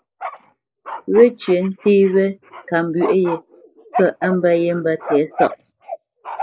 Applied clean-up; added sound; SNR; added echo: neural mask model Resemble Enhance denoiser.